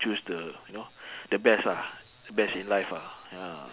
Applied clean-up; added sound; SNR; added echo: none; none; none; none.